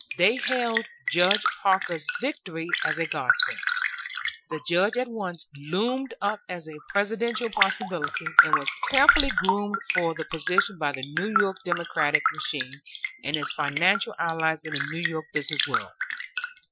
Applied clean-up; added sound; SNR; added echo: classical method Wiener filter.